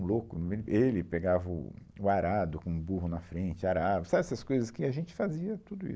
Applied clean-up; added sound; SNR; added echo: none; none; none; none.